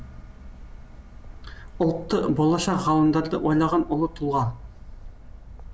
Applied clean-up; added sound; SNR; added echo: none; Bird; 16 dB; none.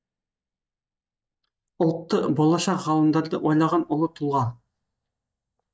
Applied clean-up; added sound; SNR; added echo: neural mask model DeepFilterNet 3.